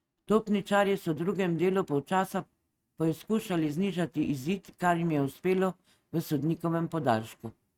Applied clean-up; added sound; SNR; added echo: neural mask model RNNoise.